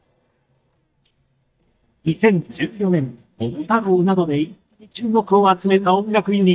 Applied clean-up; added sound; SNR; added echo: neural mask model DeepFilterNet 3.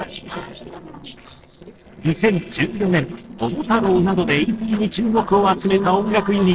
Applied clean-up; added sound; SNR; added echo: neural separator model SepFormer DNS4.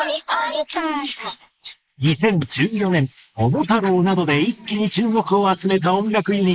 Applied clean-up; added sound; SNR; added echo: neural mask model Resemble Enhance denoiser.